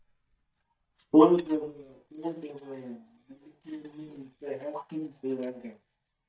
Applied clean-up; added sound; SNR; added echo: neural mask model DeepFilterNet 3.